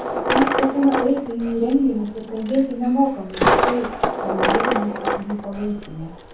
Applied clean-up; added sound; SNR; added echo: none; Coin (dropping); 1 dB; reverberation time 0.7 s.